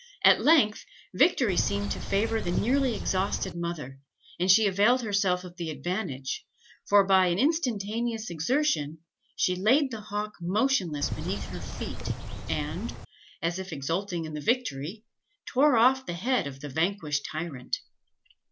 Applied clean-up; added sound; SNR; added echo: none; Bird; 5 dB; none.